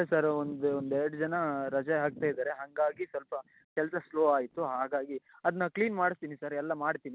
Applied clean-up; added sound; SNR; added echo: none; none; none; none.